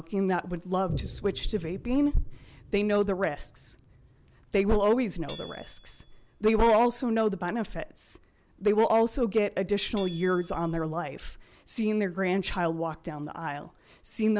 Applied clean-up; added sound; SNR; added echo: none; Boom + Hammer / Chink, clink; 19 dB; none.